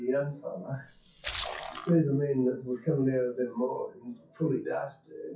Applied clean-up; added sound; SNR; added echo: classical method WPE with log-MMSE.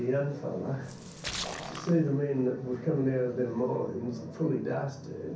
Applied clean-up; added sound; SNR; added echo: none; Splash, splatter; 10 dB; reverberation time 0.6 s.